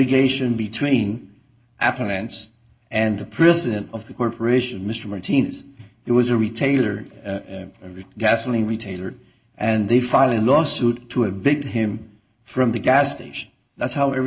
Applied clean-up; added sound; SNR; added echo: none; none; none; none.